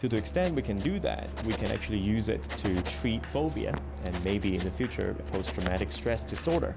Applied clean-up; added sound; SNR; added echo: none; Musical instrument + Writing; 6 dB; none.